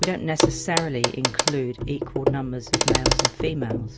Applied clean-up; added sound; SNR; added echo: none; Clock; -3 dB; none.